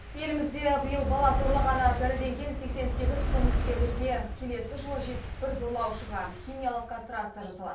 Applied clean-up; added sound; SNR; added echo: none; Fire; 0 dB; reverberation time 0.3 s.